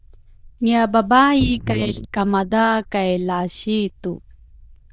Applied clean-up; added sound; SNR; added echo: neural diffusion model UNIVERSE++.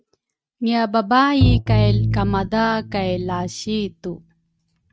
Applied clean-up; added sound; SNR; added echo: neural mask model RNNoise.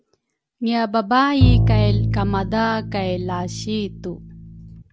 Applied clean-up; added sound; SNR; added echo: none; Bowed string instrument; -2 dB; none.